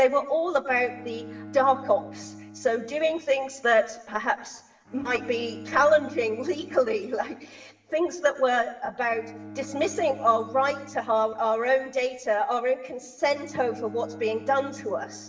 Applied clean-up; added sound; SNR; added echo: none; Bowed string instrument; 18 dB; reverberation time 0.8 s.